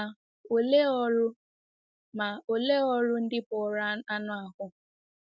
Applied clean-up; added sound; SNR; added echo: none; none; none; none.